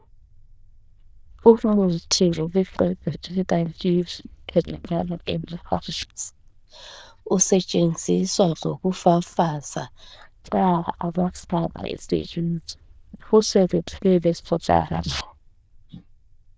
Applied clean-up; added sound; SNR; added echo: neural diffusion model UNIVERSE++.